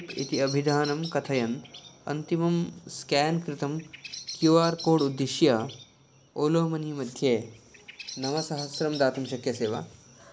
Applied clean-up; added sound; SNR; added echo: none; Bird vocalization, bird call, bird song; 16 dB; none.